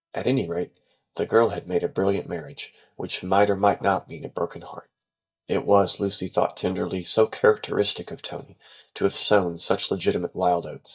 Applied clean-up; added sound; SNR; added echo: neural mask model DeepFilterNet 3.